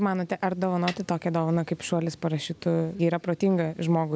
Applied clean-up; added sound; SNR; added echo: none; Snare drum; 15 dB; none.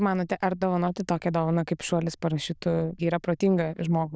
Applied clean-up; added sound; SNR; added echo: neural diffusion model UNIVERSE++.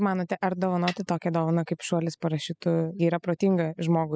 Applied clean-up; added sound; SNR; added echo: classical method spectral subtraction.